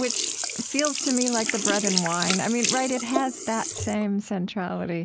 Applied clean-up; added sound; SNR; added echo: none; Sink (filling or washing); 3 dB; none.